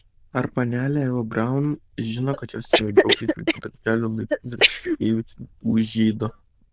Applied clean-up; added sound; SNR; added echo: neural diffusion model UNIVERSE++.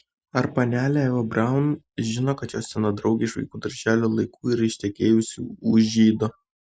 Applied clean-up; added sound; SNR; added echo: none; none; none; none.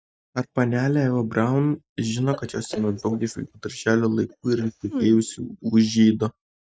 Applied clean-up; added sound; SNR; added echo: neural mask model DeepFilterNet 3.